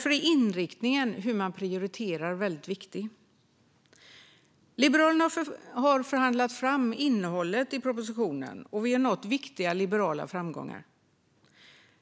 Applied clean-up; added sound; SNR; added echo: none; none; none; none.